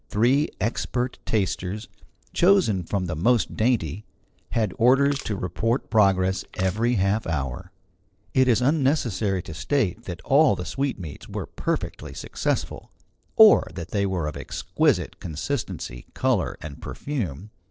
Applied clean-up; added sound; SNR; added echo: neural separator model SepFormer DNS4.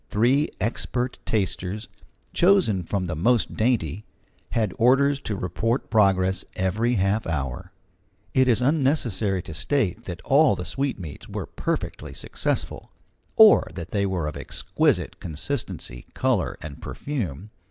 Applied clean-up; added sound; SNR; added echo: none; none; none; none.